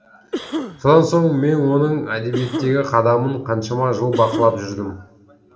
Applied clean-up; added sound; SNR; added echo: none; Cough; 11 dB; reverberation time 1.2 s.